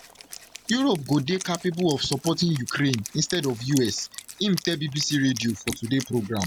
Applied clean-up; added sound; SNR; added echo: none; Wind instrument, woodwind instrument; 14 dB; none.